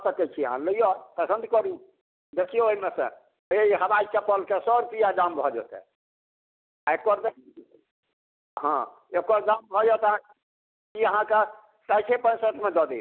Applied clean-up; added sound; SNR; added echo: none; none; none; none.